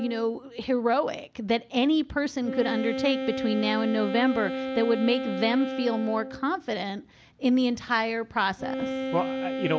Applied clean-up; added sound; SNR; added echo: none; Wind instrument, woodwind instrument; 7 dB; none.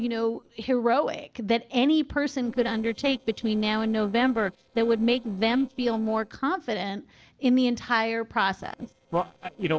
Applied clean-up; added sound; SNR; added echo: neural separator model SepFormer DNS4.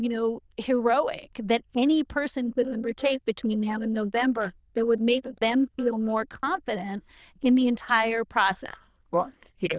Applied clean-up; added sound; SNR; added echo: neural diffusion model UNIVERSE++.